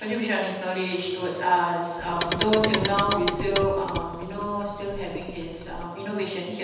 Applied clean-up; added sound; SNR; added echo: none; Clock; 4 dB; reverberation time 1.1 s.